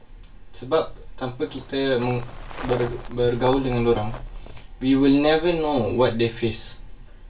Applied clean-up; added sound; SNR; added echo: none; Walk, footsteps; 15 dB; reverberation time 0.2 s.